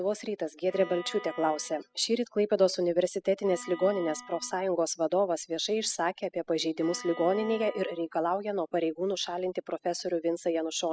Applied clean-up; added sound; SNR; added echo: classical method spectral subtraction.